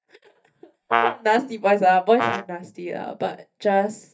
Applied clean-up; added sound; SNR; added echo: neural mask model DeepFilterNet 3.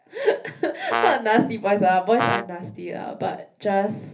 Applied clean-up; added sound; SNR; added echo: none; Brass instrument; 6 dB; reverberation time 0.3 s.